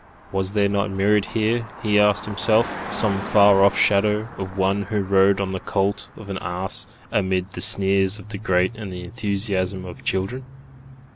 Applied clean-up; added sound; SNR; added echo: none; Car passing by; 15 dB; none.